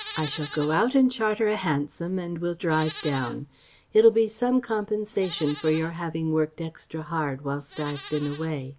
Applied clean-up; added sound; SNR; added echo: none; Livestock, farm animals, working animals; 19 dB; none.